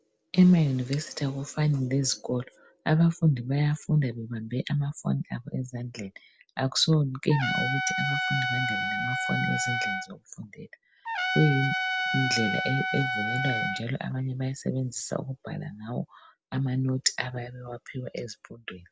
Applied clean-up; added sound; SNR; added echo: none; Trumpet; 1 dB; none.